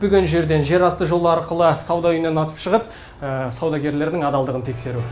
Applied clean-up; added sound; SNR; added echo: none; none; none; none.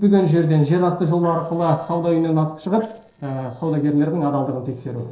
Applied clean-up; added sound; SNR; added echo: neural separator model SepFormer DNS4.